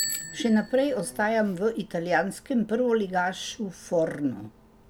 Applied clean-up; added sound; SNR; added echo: none; Bicycle bell; 15 dB; none.